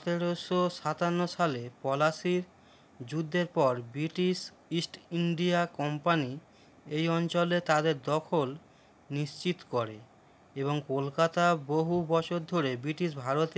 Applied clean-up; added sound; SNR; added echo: none; none; none; none.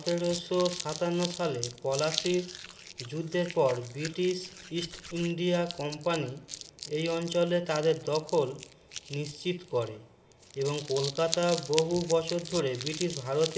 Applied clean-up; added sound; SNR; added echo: none; Crumpling, crinkling; 11 dB; reverberation time 0.9 s.